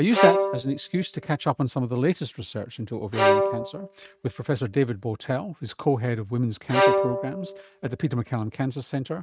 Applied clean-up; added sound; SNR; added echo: neural mask model RNNoise.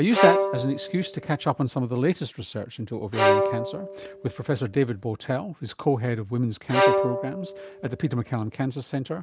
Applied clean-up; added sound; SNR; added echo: none; Bowed string instrument; 0 dB; none.